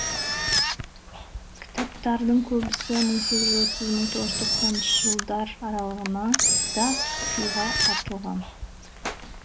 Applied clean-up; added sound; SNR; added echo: none; Engine; -1 dB; none.